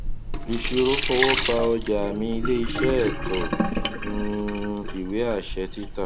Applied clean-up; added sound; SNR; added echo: none; Sink (filling or washing); 0 dB; none.